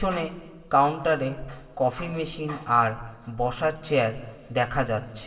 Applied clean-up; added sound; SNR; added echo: none; none; none; reverberation time 1.9 s.